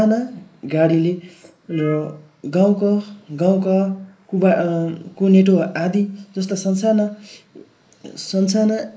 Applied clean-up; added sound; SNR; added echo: neural mask model Resemble Enhance denoiser.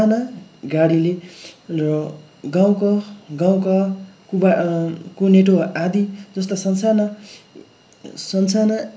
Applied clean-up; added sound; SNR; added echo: none; none; none; none.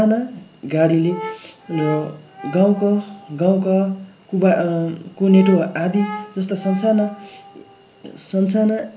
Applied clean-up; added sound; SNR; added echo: none; Brass instrument; 17 dB; none.